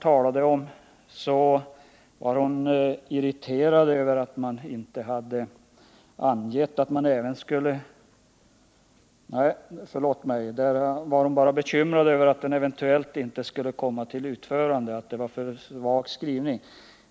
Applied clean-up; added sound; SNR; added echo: none; none; none; none.